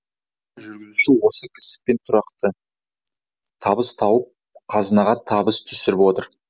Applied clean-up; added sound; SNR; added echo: none; none; none; none.